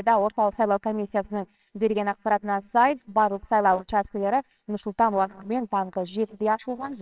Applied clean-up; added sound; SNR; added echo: neural separator model SepFormer WHAMR!.